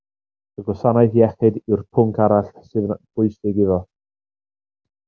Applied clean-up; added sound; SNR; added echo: none; none; none; none.